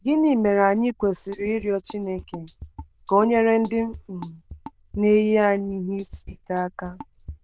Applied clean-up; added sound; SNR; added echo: neural diffusion model UNIVERSE++.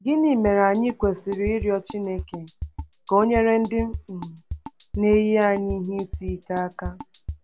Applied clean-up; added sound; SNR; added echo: none; Drum kit; 12 dB; none.